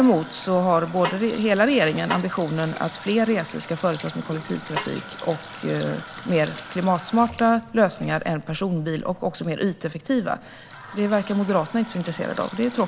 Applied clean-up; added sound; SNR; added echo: none; Water tap, faucet + Snare drum; 15 dB; none.